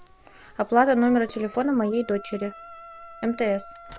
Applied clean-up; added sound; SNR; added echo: none; Wind instrument, woodwind instrument + Liquid; 19 dB; none.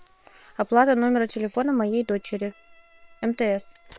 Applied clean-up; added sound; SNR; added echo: neural separator model SepFormer WHAM!.